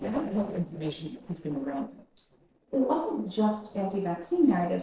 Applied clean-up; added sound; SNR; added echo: neural separator model SepFormer DNS4.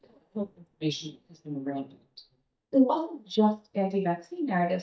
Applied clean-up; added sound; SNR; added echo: neural mask model DeepFilterNet 3.